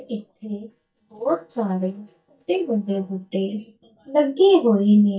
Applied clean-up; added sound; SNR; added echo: neural mask model DeepFilterNet 3.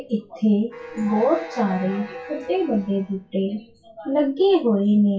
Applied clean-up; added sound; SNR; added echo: classical method WPE with log-MMSE.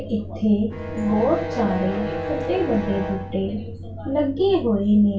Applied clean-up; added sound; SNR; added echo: none; Bowed string instrument; 10 dB; reverberation time 0.2 s.